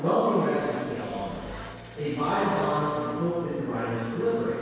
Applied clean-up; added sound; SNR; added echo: none; Idling / Engine starting; 15 dB; reverberation time 2.0 s.